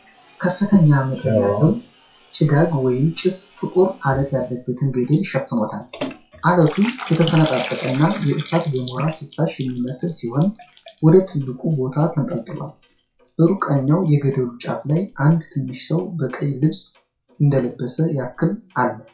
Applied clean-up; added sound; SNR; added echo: classical method WPE with log-MMSE.